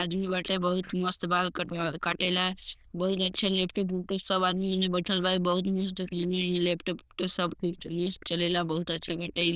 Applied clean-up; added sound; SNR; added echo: neural diffusion model UNIVERSE++.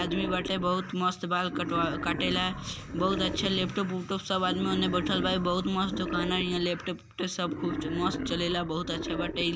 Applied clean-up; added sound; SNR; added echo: none; Wild animals; 6 dB; none.